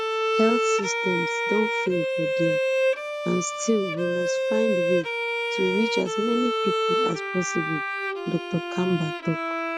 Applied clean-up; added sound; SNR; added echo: none; Bowed string instrument; -2 dB; none.